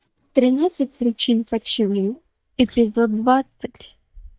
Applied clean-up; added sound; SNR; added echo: neural mask model DeepFilterNet 3.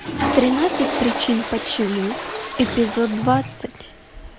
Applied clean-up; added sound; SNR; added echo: none; Toilet flush / Water; 4 dB; none.